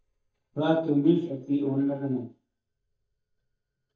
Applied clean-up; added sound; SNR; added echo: neural mask model DeepFilterNet 3.